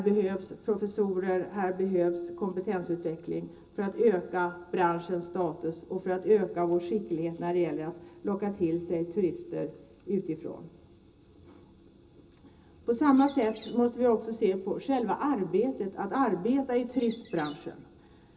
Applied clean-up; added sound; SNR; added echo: none; Bird; 20 dB; reverberation time 0.2 s.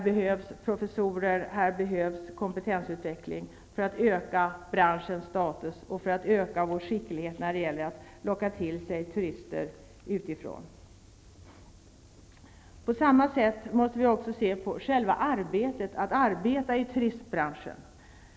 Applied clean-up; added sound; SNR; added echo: none; none; none; none.